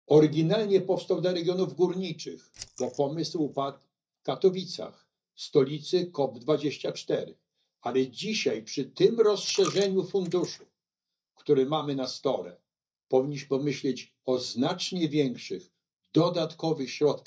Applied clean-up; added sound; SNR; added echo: neural mask model DeepFilterNet 3.